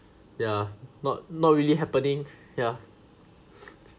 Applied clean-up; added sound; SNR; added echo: none; none; none; none.